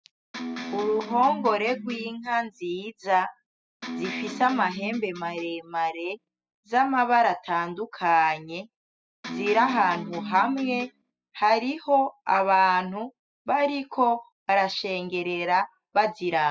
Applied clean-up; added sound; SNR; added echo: classical method spectral subtraction.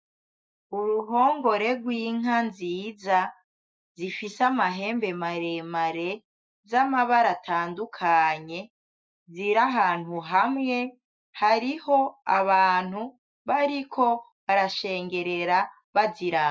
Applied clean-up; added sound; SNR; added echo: neural mask model Resemble Enhance denoiser.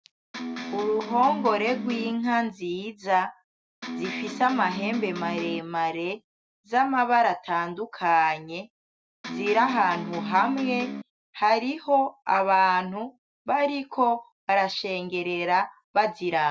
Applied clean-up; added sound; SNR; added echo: none; Electric guitar; 8 dB; none.